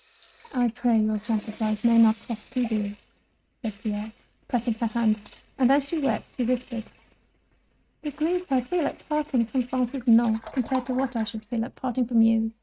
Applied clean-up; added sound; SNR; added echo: neural mask model RNNoise.